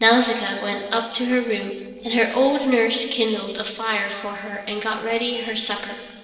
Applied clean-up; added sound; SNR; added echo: neural separator model SepFormer DNS4.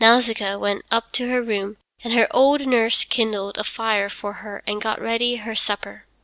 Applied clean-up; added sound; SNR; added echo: none; none; none; none.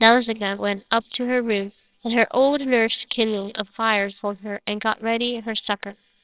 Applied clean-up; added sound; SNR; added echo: neural separator model SepFormer WHAMR!.